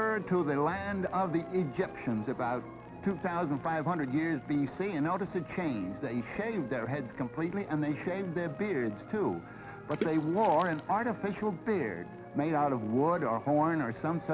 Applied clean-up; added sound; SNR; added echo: none; Water / Splash, splatter; 13 dB; none.